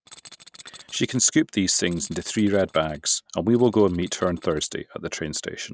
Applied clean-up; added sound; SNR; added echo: neural mask model RNNoise.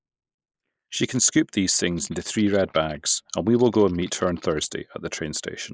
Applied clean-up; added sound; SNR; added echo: neural mask model Resemble Enhance denoiser.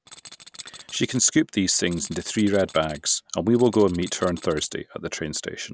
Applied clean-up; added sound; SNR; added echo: none; Tools; 20 dB; none.